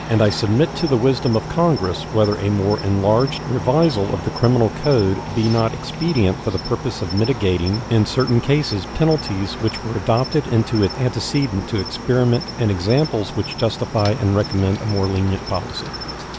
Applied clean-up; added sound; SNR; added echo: none; Cricket; 10 dB; none.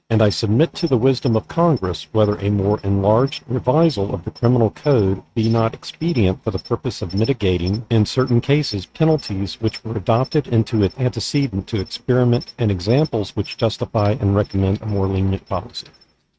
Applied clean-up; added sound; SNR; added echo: neural mask model RNNoise.